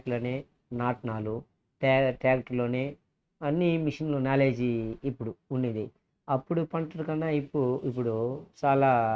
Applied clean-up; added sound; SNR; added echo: neural mask model RNNoise.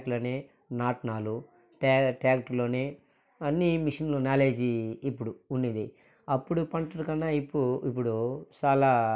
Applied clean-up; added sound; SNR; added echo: none; none; none; none.